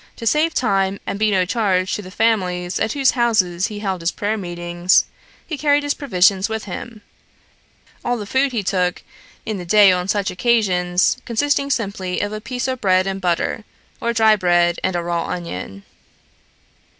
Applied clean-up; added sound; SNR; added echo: none; none; none; none.